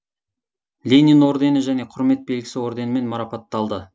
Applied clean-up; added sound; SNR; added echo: none; none; none; none.